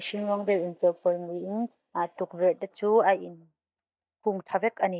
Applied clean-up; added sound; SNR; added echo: neural mask model DeepFilterNet 3.